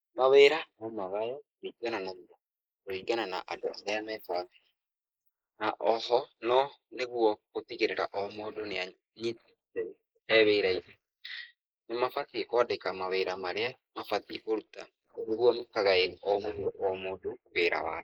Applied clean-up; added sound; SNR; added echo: neural mask model Resemble Enhance denoiser.